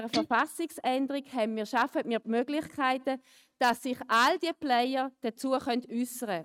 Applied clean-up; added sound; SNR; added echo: neural mask model RNNoise.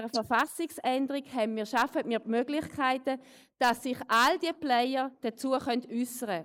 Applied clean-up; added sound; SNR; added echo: neural mask model Resemble Enhance denoiser.